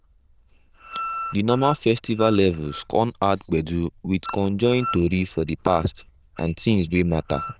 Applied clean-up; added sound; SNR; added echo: neural diffusion model UNIVERSE++.